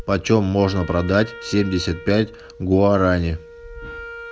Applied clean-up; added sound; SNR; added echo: none; Wind instrument, woodwind instrument; 18 dB; none.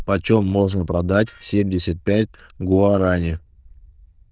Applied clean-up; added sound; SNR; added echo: neural diffusion model UNIVERSE++.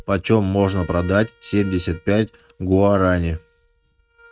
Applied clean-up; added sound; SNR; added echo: neural mask model RNNoise.